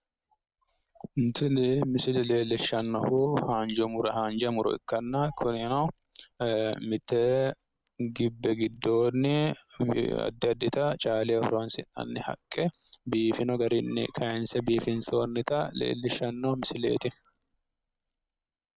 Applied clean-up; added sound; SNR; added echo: neural mask model RNNoise.